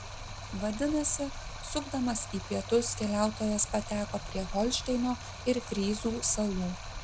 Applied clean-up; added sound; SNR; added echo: none; Stream; 9 dB; none.